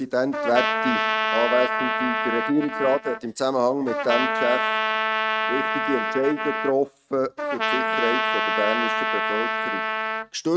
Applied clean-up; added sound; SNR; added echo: neural mask model RNNoise.